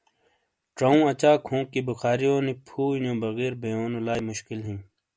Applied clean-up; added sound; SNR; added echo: none; none; none; none.